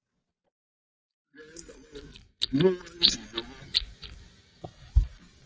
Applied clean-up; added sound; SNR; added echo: neural mask model DeepFilterNet 3.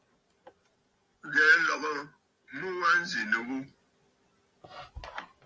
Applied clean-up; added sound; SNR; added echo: none; none; none; none.